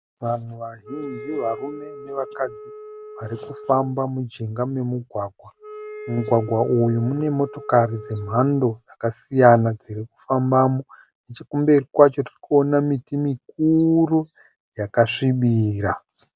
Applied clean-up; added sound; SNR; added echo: none; Wind instrument, woodwind instrument; 16 dB; none.